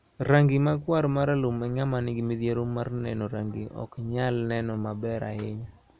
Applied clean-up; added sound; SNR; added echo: none; none; none; none.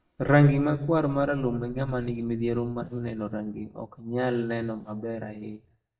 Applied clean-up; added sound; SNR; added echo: neural mask model DeepFilterNet 3.